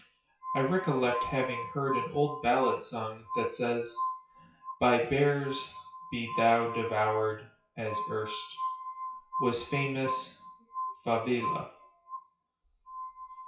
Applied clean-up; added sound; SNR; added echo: classical method WPE with log-MMSE.